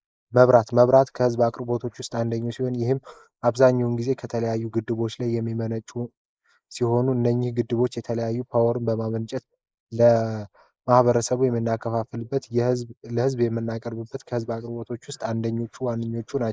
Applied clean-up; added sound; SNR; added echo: neural mask model Resemble Enhance denoiser.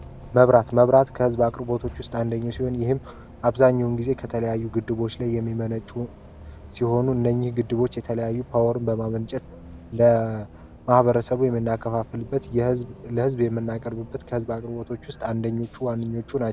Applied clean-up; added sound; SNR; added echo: none; Bus; 19 dB; none.